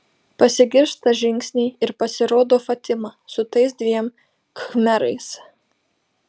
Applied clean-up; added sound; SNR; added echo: none; none; none; none.